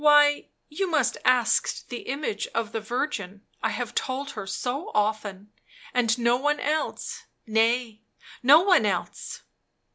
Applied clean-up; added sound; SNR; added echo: none; none; none; none.